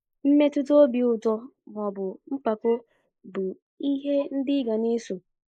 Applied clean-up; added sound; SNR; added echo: neural mask model Resemble Enhance denoiser.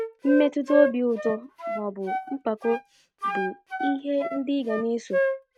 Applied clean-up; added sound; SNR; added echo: neural mask model RNNoise.